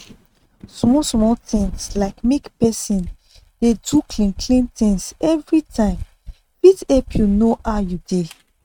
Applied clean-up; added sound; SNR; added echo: neural mask model RNNoise.